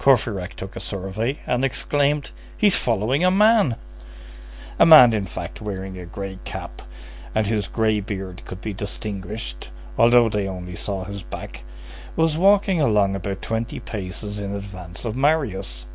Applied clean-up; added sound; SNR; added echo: none; none; none; none.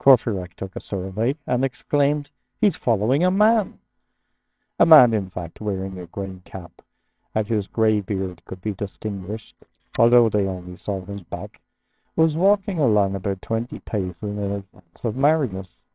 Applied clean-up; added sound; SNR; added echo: neural separator model SepFormer WHAMR!.